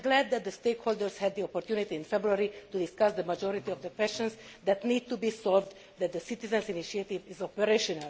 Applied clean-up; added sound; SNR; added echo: none; none; none; none.